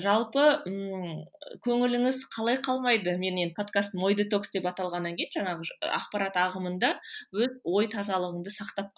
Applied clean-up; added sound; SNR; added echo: none; none; none; none.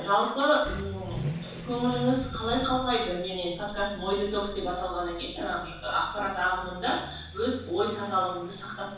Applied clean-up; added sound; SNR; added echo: none; Accelerating, revving, vroom / Vehicle; 11 dB; reverberation time 0.7 s.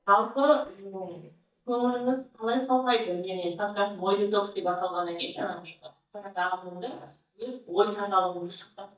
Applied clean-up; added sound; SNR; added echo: neural mask model DeepFilterNet 3.